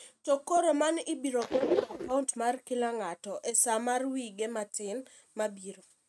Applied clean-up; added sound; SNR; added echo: neural mask model RNNoise.